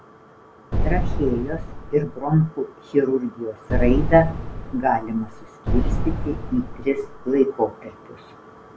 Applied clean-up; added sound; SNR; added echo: none; Boom; 1 dB; none.